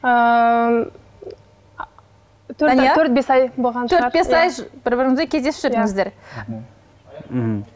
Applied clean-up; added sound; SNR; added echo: none; none; none; none.